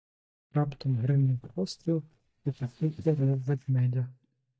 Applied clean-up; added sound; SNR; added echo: neural mask model DeepFilterNet 3.